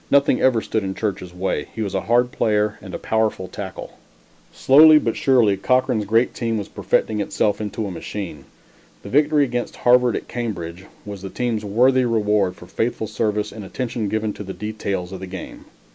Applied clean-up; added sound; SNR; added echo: none; none; none; none.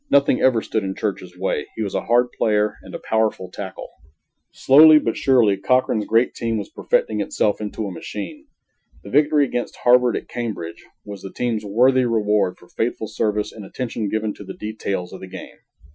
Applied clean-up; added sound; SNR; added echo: classical method Wiener filter.